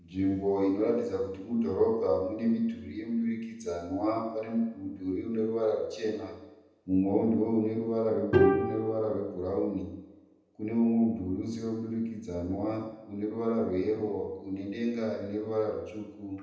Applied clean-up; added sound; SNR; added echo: none; Bowed string instrument; 1 dB; reverberation time 0.9 s.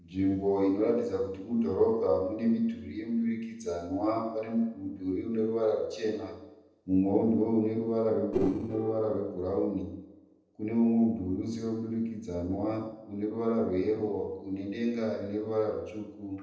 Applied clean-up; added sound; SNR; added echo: neural separator model SepFormer DNS4.